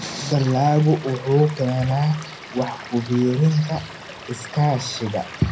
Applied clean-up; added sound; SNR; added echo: none; Stream / Liquid; 16 dB; reverberation time 0.4 s.